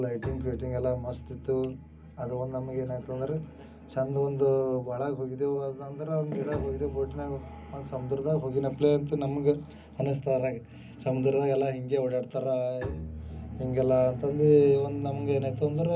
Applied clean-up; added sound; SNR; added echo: none; Bowed string instrument; 17 dB; reverberation time 0.4 s.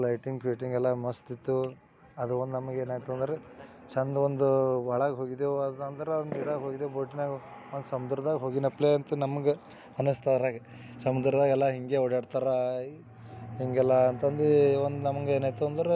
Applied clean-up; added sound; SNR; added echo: none; none; none; none.